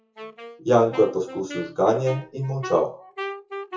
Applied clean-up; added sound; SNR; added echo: classical method WPE with log-MMSE.